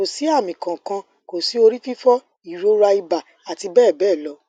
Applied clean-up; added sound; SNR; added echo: none; none; none; none.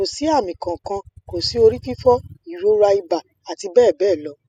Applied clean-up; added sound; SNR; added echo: classical method spectral subtraction.